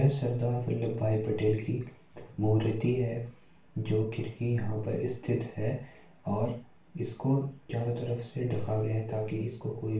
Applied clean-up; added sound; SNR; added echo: none; none; none; reverberation time 0.3 s.